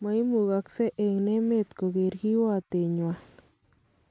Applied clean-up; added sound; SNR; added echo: none; none; none; none.